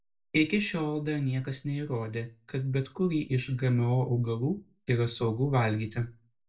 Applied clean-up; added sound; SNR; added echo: none; none; none; reverberation time 0.2 s.